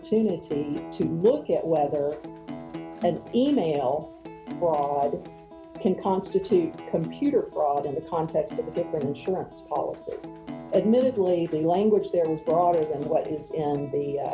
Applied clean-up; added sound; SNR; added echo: none; Acoustic guitar; 14 dB; none.